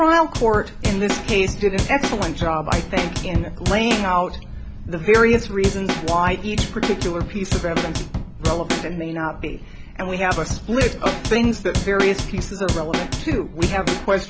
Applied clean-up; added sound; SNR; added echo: none; Drum / Drum kit; 4 dB; none.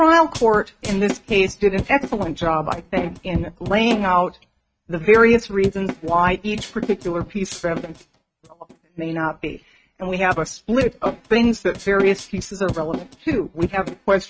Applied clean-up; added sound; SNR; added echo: neural mask model RNNoise.